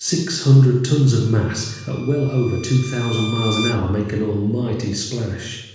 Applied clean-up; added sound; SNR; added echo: none; Bowed string instrument; 15 dB; reverberation time 1.1 s.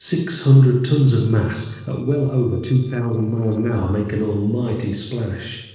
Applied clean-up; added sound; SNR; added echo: neural separator model SepFormer DNS4.